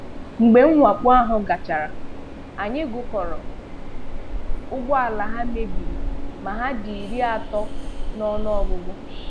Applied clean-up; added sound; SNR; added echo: none; Train; 3 dB; none.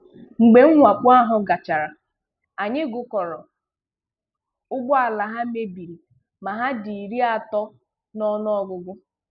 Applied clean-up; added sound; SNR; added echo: none; none; none; none.